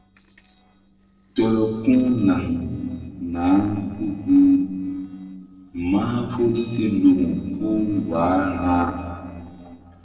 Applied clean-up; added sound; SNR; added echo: neural separator model SepFormer DNS4.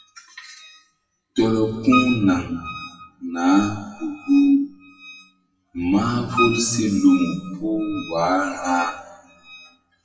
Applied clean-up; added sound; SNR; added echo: classical method WPE with log-MMSE.